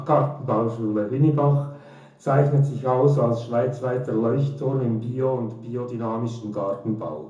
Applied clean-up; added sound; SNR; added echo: none; none; none; reverberation time 0.5 s.